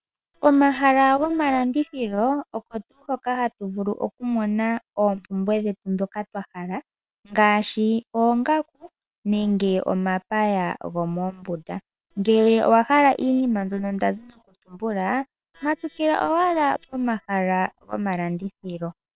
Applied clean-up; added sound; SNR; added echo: neural separator model SepFormer WHAM!.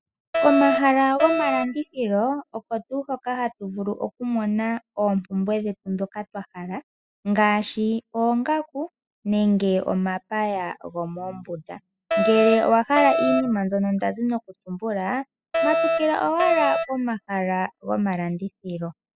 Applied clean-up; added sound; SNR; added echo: classical method spectral subtraction.